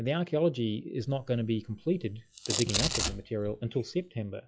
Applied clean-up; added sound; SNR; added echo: classical method log-MMSE.